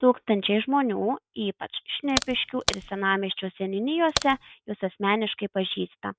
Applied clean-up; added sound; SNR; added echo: none; Crack; 5 dB; none.